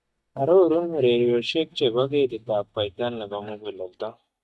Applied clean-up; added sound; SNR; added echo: neural mask model DeepFilterNet 3.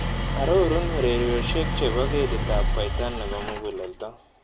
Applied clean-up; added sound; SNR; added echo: none; Idling; -1 dB; none.